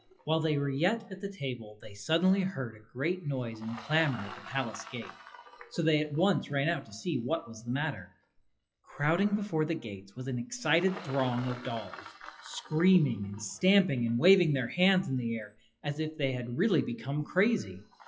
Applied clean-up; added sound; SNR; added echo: classical method WPE with log-MMSE.